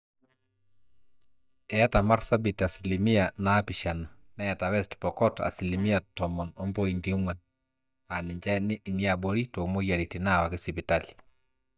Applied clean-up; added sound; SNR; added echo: neural mask model DeepFilterNet 3.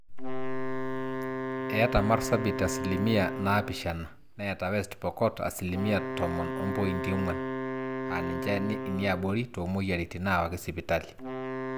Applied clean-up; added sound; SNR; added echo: none; Wind instrument, woodwind instrument; 5 dB; none.